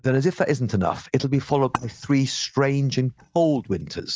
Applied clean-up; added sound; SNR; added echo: neural mask model DeepFilterNet 3.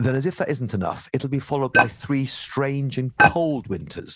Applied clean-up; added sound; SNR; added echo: neural mask model Resemble Enhance denoiser.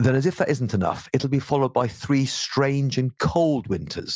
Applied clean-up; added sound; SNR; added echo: none; none; none; none.